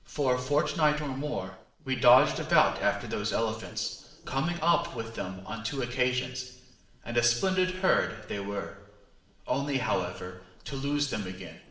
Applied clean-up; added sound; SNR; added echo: neural separator model SepFormer DNS4.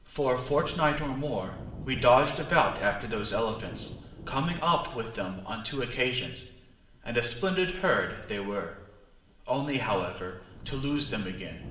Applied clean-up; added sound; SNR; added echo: none; Thunder; 18 dB; reverberation time 0.8 s.